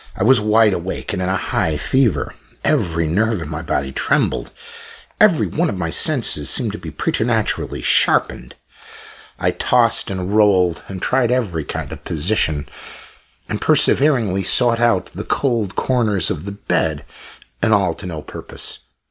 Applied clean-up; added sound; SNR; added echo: none; none; none; none.